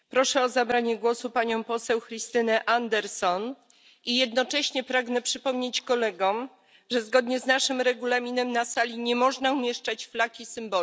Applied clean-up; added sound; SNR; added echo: none; none; none; none.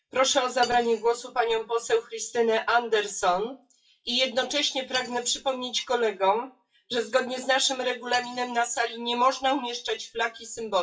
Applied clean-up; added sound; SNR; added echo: classical method WPE with log-MMSE.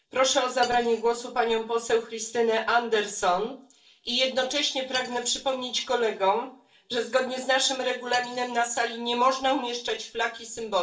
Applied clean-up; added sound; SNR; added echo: neural separator model SepFormer DNS4.